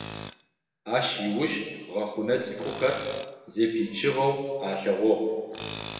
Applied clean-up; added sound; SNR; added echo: none; Tools; 14 dB; reverberation time 1.2 s.